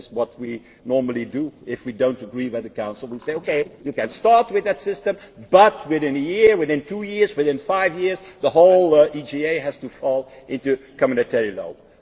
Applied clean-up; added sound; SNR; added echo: neural separator model SepFormer DNS4.